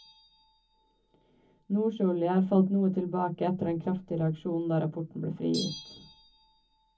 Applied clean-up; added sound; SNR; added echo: none; Bell; 20 dB; reverberation time 0.3 s.